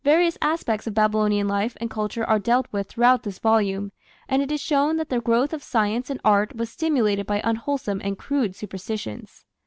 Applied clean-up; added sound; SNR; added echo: none; none; none; none.